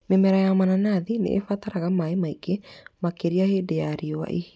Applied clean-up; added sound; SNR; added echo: none; none; none; none.